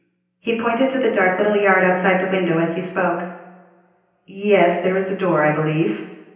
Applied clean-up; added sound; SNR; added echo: none; none; none; reverberation time 0.9 s.